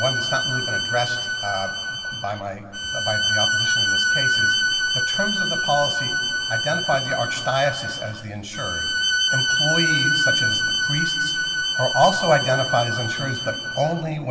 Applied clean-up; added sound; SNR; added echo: none; Bowed string instrument; -3 dB; reverberation time 1.9 s.